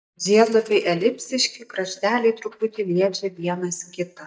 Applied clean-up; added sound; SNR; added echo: neural mask model DeepFilterNet 3.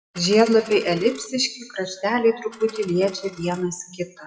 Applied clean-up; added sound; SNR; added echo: classical method WPE with log-MMSE.